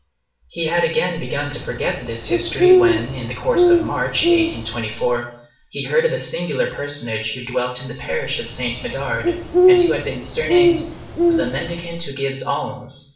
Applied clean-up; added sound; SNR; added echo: none; Bird; -4 dB; reverberation time 0.6 s.